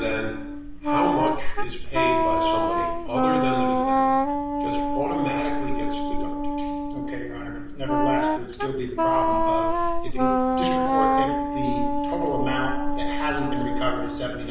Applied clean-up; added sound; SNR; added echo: none; Wind instrument, woodwind instrument; -2 dB; reverberation time 0.7 s.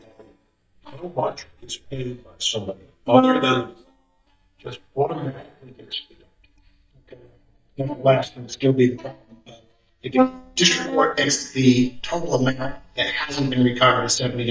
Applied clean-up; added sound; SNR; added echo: neural mask model DeepFilterNet 3.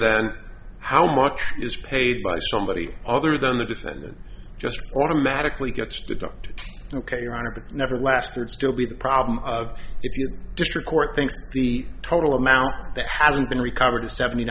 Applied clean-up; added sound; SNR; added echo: none; none; none; none.